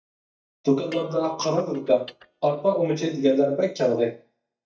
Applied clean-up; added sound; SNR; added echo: neural mask model DeepFilterNet 3.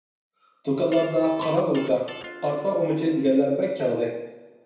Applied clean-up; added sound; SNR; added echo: none; Electric guitar; 17 dB; reverberation time 0.9 s.